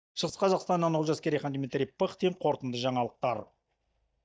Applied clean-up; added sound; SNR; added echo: neural mask model DeepFilterNet 3.